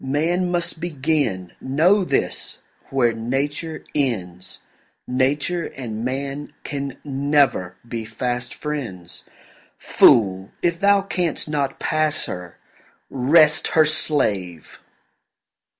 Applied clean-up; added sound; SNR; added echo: none; none; none; none.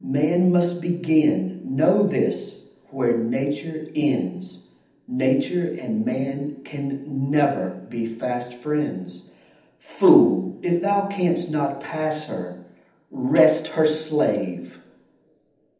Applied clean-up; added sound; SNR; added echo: none; none; none; reverberation time 0.8 s.